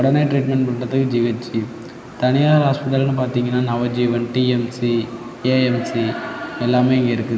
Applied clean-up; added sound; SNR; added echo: none; none; none; none.